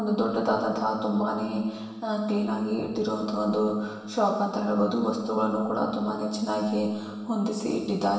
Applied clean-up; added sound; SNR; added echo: none; none; none; reverberation time 1.2 s.